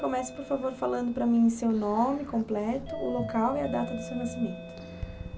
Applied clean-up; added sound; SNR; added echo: none; Doorbell; 14 dB; none.